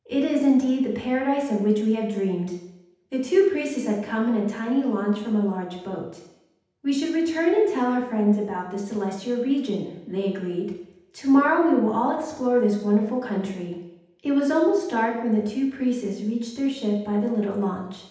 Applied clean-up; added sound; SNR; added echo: none; none; none; reverberation time 0.8 s.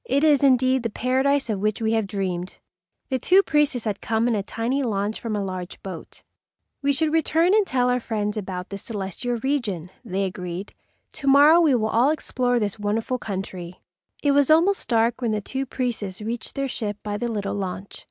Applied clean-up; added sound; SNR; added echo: none; none; none; none.